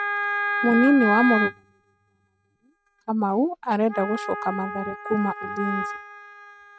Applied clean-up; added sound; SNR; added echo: neural mask model RNNoise.